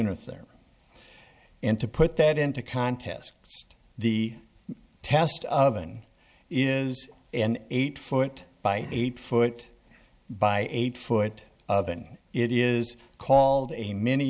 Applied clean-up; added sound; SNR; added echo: none; none; none; none.